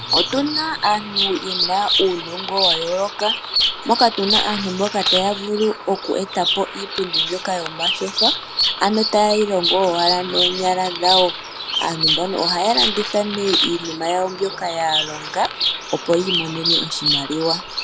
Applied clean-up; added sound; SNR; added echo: none; Bird vocalization, bird call, bird song; 1 dB; none.